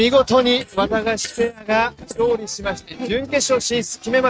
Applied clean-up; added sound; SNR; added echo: neural mask model RNNoise.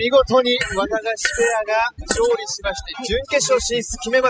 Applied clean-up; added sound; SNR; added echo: classical method spectral subtraction.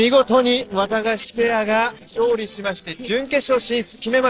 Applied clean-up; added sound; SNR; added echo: neural separator model SepFormer DNS4.